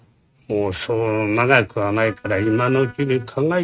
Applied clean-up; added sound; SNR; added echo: neural mask model RNNoise.